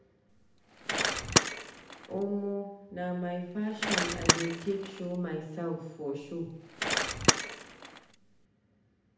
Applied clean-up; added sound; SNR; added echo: none; Bicycle; -5 dB; reverberation time 0.8 s.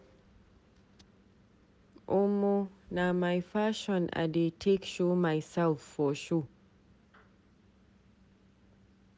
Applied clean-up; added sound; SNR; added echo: none; none; none; none.